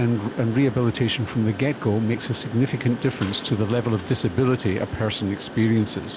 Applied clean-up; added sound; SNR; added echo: none; Mechanisms; 14 dB; none.